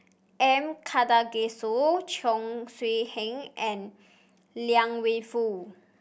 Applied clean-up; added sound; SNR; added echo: none; none; none; none.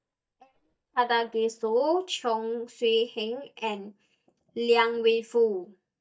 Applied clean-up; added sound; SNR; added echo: neural mask model DeepFilterNet 3.